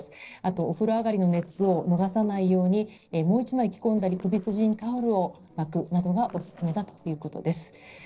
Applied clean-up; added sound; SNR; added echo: neural separator model SepFormer DNS4.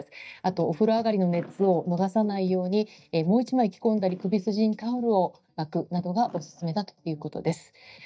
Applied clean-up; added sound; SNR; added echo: neural mask model DeepFilterNet 3.